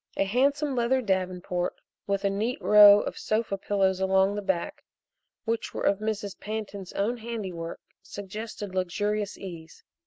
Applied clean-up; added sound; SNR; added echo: none; none; none; none.